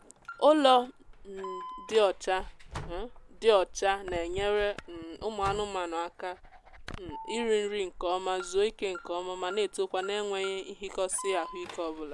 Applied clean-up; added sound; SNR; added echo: none; Slam + Alarm; 14 dB; none.